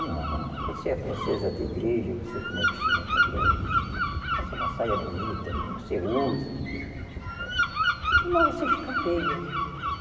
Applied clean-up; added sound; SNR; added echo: none; Bird vocalization, bird call, bird song; -1 dB; reverberation time 2.6 s.